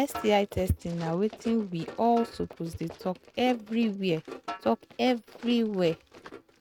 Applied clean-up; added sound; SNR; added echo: neural mask model RNNoise.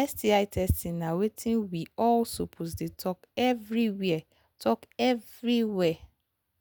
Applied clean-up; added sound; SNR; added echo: none; none; none; none.